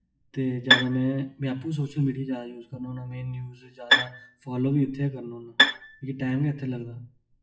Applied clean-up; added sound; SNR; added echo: classical method WPE with log-MMSE.